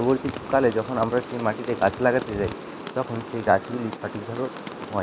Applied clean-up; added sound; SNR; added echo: none; Rain; 11 dB; none.